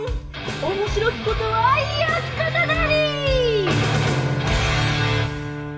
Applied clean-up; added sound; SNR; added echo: none; Bowed string instrument; 9 dB; reverberation time 1.4 s.